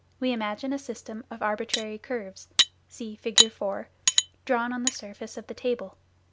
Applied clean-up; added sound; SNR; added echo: none; Cutlery, silverware; -4 dB; none.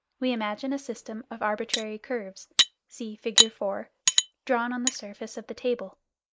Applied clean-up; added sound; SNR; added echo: neural mask model Resemble Enhance denoiser.